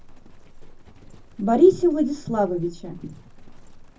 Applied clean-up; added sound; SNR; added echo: none; Livestock, farm animals, working animals; 17 dB; reverberation time 0.4 s.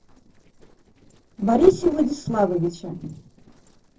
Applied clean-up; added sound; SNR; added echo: neural separator model SepFormer DNS4.